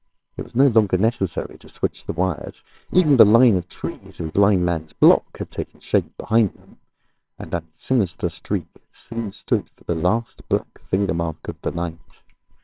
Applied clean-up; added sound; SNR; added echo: neural separator model SepFormer WHAMR!.